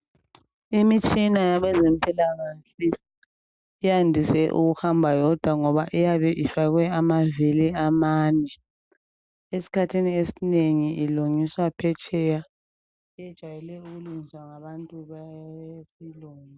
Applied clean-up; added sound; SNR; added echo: none; none; none; none.